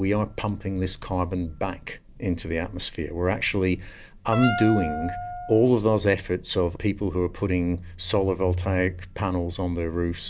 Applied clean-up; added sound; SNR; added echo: none; Wind instrument, woodwind instrument; 7 dB; none.